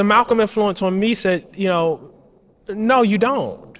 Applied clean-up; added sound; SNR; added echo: neural separator model SepFormer DNS4.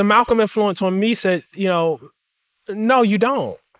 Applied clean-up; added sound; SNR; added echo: neural mask model Resemble Enhance denoiser.